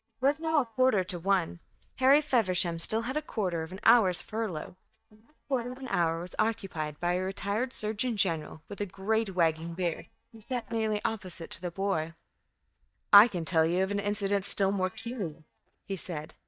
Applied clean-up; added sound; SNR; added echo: neural mask model DeepFilterNet 3.